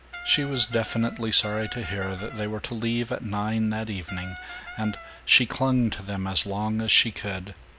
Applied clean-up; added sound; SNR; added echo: none; Brass instrument; 14 dB; none.